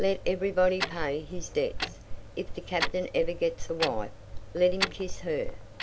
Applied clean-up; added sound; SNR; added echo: none; Clock; 4 dB; none.